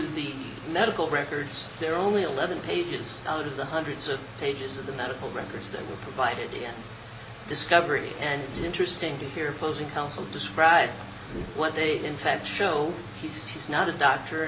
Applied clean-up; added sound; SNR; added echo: none; Whoosh, swoosh, swish + Organ; 16 dB; none.